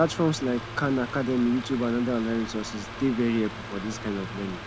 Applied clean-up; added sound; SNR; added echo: none; Mechanical fan; 10 dB; none.